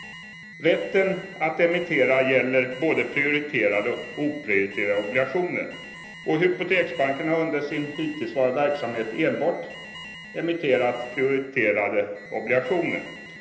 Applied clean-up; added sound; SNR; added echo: none; Alarm; 17 dB; reverberation time 0.8 s.